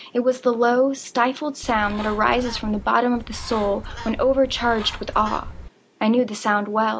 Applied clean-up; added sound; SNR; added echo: none; Bird; 13 dB; none.